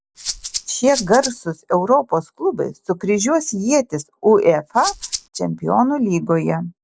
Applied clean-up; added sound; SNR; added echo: none; Rattle (instrument); 9 dB; none.